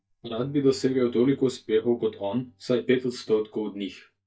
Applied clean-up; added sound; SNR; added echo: neural mask model DeepFilterNet 3.